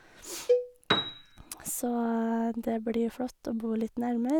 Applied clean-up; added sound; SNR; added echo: none; Piano + Cowbell; 0 dB; none.